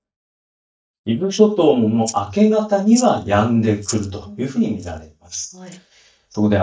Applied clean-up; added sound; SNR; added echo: neural mask model DeepFilterNet 3.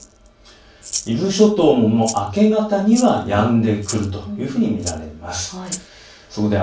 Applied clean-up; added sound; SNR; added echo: none; Rattle (instrument); 16 dB; reverberation time 0.3 s.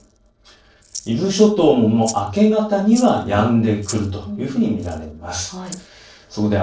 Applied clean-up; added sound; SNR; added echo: neural separator model SepFormer DNS4.